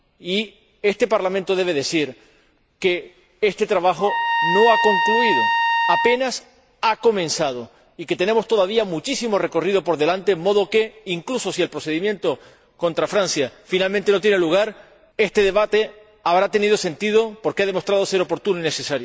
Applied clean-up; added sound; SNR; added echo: none; Trumpet; 1 dB; none.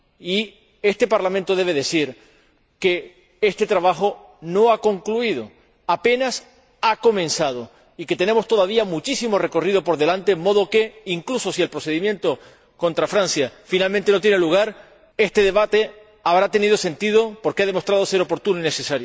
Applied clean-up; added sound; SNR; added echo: none; none; none; none.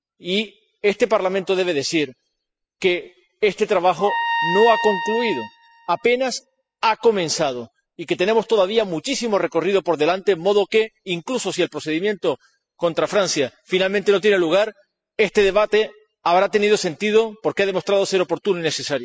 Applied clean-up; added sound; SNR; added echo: classical method spectral subtraction.